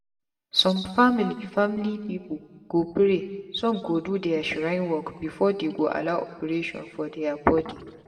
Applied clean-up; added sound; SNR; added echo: none; none; none; reverberation time 1.6 s.